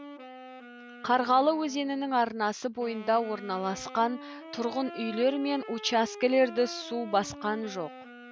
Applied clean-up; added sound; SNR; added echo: none; Wind instrument, woodwind instrument; 15 dB; none.